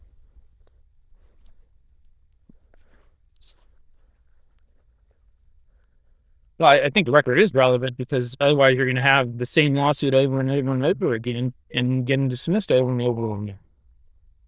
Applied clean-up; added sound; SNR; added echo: neural diffusion model UNIVERSE++.